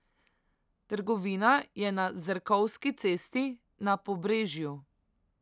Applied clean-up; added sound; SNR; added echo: none; none; none; none.